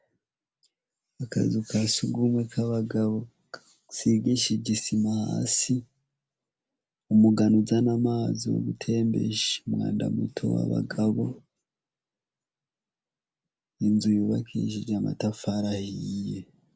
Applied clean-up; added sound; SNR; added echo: none; none; none; none.